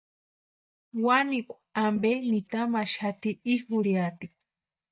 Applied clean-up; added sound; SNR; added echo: neural mask model DeepFilterNet 3.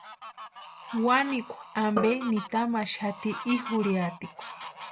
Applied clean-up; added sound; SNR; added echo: none; Fowl + Drum; 10 dB; none.